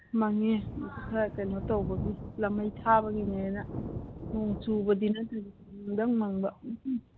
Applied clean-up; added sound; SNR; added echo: none; Thunder; 10 dB; none.